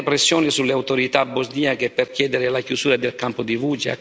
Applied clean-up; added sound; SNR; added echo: none; none; none; none.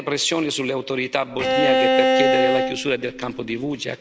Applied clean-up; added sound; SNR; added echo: none; Bowed string instrument; -5 dB; none.